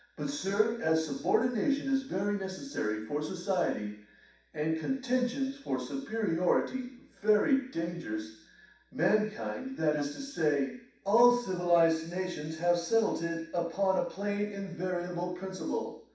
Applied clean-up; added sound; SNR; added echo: none; Wind instrument, woodwind instrument; 16 dB; reverberation time 0.7 s.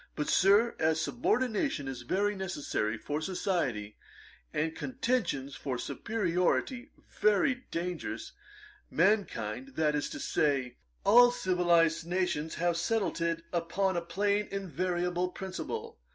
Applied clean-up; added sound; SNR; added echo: none; none; none; none.